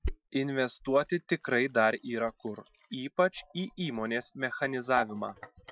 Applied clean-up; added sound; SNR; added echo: classical method Wiener filter.